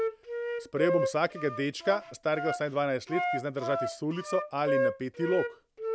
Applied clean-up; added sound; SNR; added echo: none; Wind instrument, woodwind instrument; 2 dB; none.